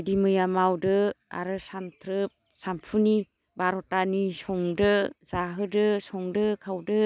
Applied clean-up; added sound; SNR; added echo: none; none; none; none.